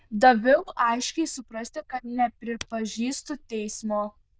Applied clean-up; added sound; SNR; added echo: neural diffusion model UNIVERSE++.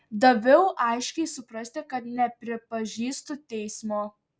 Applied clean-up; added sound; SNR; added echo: none; none; none; none.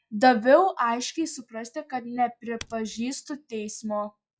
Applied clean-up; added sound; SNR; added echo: classical method log-MMSE.